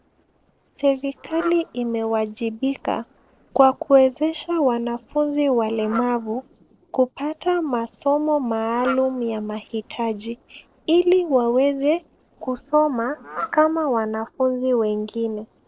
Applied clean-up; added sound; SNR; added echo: neural separator model SepFormer DNS4.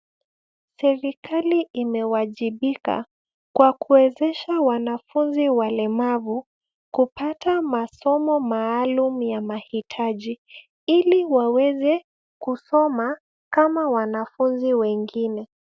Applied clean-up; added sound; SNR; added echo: none; none; none; none.